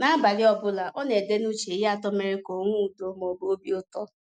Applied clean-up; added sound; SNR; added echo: none; none; none; none.